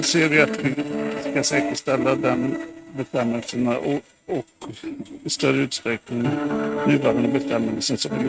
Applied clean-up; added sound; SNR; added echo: neural mask model RNNoise.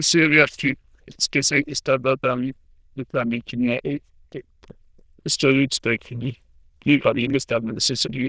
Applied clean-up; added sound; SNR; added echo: neural diffusion model UNIVERSE++.